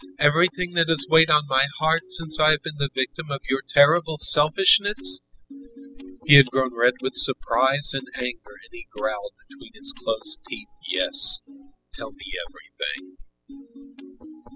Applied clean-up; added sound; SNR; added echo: classical method spectral subtraction.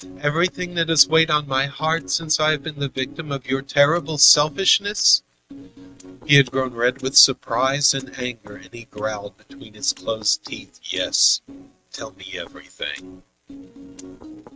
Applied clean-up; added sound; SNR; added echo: neural mask model RNNoise.